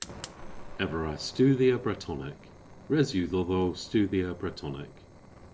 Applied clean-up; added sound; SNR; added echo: none; Fire; 17 dB; none.